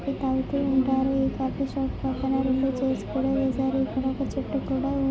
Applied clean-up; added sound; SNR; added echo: none; none; none; none.